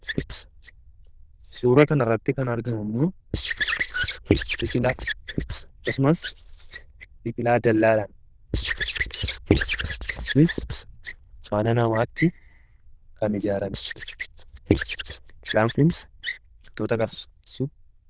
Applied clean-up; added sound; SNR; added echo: neural diffusion model UNIVERSE++.